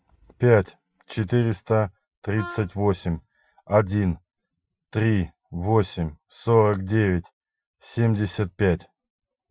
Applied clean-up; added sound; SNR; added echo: classical method Wiener filter.